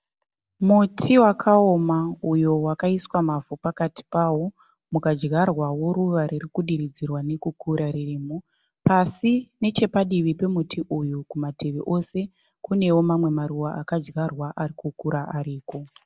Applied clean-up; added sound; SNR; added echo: none; none; none; none.